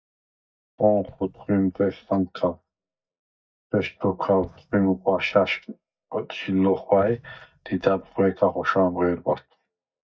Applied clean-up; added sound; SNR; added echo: neural mask model DeepFilterNet 3.